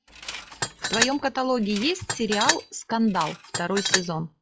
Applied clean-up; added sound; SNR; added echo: classical method log-MMSE.